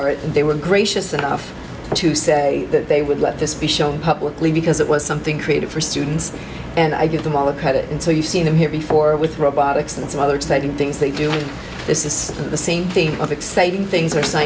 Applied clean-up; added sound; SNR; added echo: none; none; none; none.